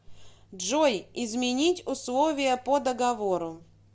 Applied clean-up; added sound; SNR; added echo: none; none; none; none.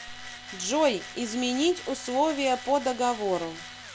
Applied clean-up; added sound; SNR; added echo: none; Tools; 14 dB; none.